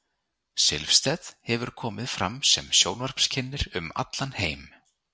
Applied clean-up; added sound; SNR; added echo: none; none; none; none.